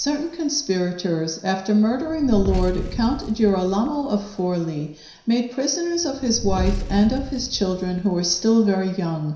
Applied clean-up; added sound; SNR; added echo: none; Fire; 9 dB; reverberation time 0.7 s.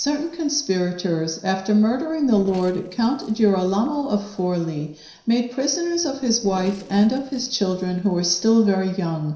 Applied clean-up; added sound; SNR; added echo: neural separator model SepFormer DNS4.